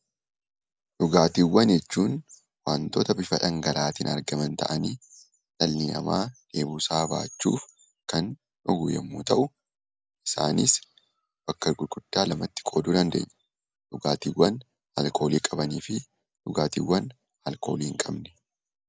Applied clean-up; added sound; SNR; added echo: none; none; none; none.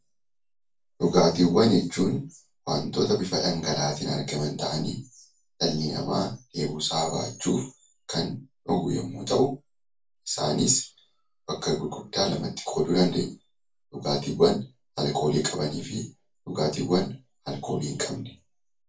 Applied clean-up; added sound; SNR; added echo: none; none; none; reverberation time 0.2 s.